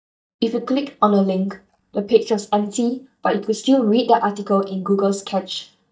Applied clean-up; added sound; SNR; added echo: neural mask model DeepFilterNet 3.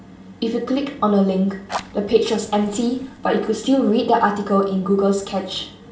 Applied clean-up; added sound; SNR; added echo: none; Fire; 19 dB; reverberation time 0.4 s.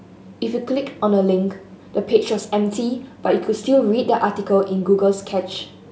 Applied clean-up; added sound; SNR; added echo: none; none; none; none.